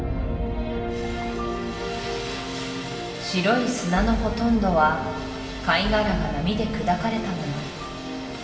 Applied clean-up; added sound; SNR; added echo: none; none; none; reverberation time 1.4 s.